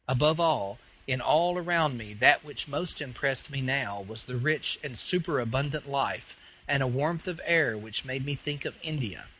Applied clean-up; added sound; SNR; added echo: none; none; none; none.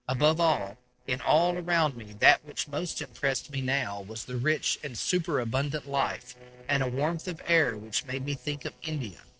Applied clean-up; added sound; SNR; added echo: neural separator model SepFormer DNS4.